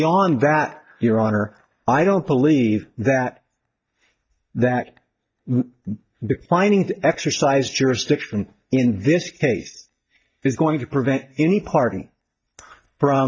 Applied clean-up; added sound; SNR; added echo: neural mask model DeepFilterNet 3.